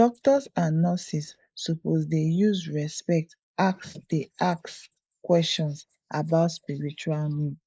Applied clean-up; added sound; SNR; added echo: neural mask model Resemble Enhance denoiser.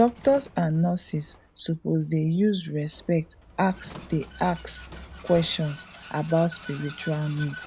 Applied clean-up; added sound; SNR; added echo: none; Vehicle; 18 dB; none.